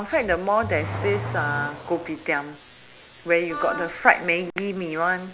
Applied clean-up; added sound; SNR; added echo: none; Wind instrument, woodwind instrument + Accelerating, revving, vroom / Car; 11 dB; none.